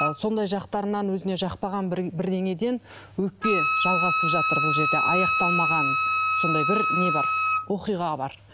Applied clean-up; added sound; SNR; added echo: none; Wind instrument, woodwind instrument; -2 dB; none.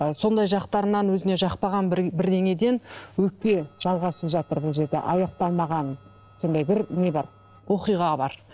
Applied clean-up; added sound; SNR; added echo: neural separator model SepFormer DNS4.